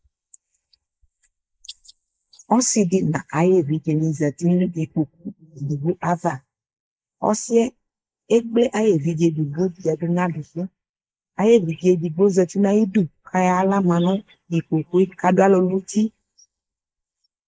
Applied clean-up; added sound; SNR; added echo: neural mask model Resemble Enhance denoiser.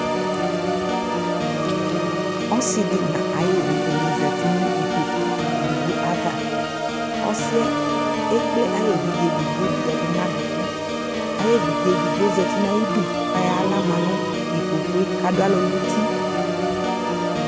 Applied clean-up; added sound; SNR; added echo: none; Organ; -3 dB; none.